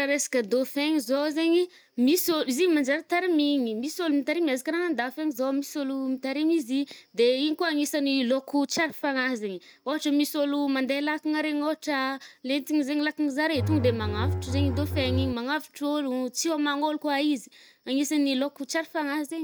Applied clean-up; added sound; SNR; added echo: none; Bowed string instrument; 1 dB; none.